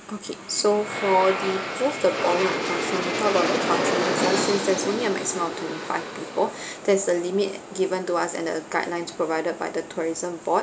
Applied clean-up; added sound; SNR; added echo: none; Aircraft; 4 dB; none.